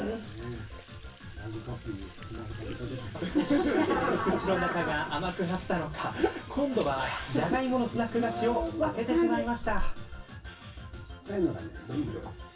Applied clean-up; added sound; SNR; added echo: none; Sink (filling or washing) / Water tap, faucet; 11 dB; reverberation time 0.2 s.